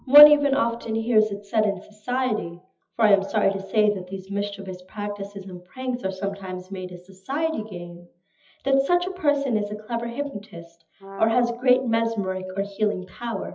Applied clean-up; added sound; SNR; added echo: classical method WPE with log-MMSE.